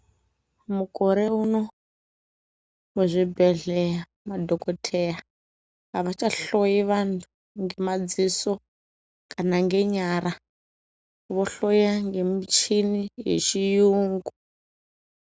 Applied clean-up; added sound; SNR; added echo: none; none; none; none.